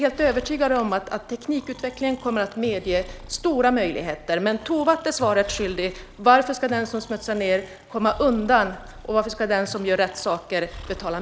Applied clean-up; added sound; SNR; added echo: none; Breathing; 19 dB; none.